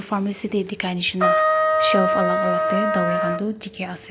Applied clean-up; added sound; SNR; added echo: none; Trumpet; -3 dB; none.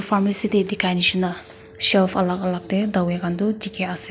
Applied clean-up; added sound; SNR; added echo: none; none; none; none.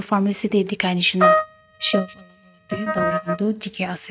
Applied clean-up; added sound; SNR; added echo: neural mask model RNNoise.